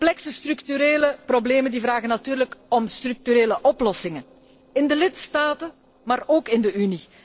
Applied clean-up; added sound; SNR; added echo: neural separator model SepFormer DNS4.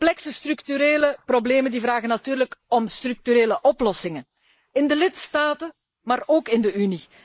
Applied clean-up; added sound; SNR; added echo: neural mask model Resemble Enhance denoiser.